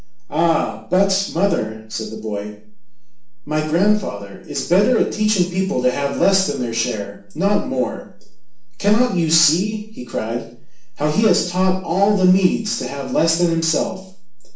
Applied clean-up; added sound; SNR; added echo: none; none; none; reverberation time 0.4 s.